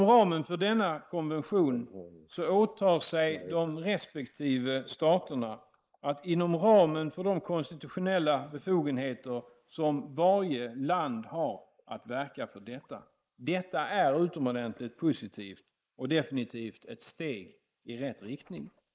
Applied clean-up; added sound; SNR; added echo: neural mask model Resemble Enhance denoiser.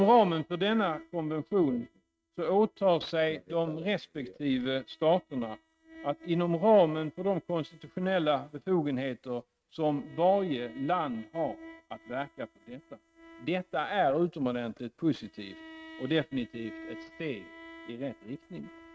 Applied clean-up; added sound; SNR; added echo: neural mask model RNNoise.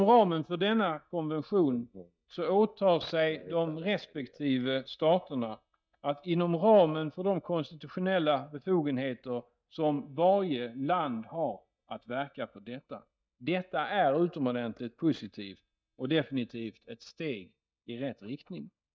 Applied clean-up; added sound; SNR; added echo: neural mask model DeepFilterNet 3.